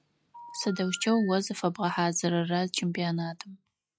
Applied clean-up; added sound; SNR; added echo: classical method log-MMSE.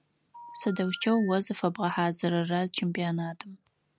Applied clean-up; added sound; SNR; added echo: none; Telephone; 17 dB; none.